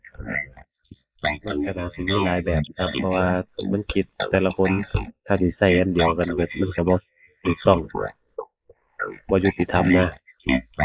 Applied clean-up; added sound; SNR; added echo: neural mask model Resemble Enhance denoiser.